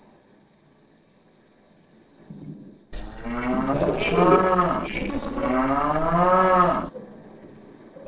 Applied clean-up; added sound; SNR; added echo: neural separator model SepFormer DNS4.